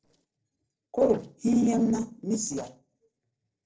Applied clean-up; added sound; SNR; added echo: neural separator model SepFormer DNS4.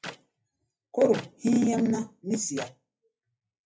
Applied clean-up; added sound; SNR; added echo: classical method WPE with log-MMSE.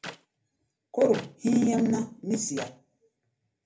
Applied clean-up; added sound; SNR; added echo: none; Clapping; 19 dB; reverberation time 0.3 s.